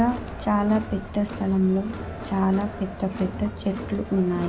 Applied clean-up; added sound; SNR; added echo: none; Crowd; 11 dB; none.